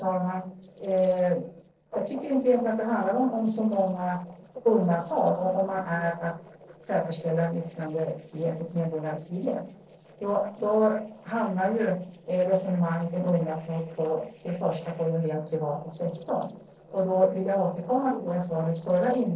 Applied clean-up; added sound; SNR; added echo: neural separator model SepFormer DNS4.